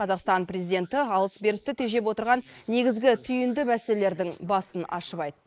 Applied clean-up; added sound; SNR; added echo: neural mask model Resemble Enhance denoiser.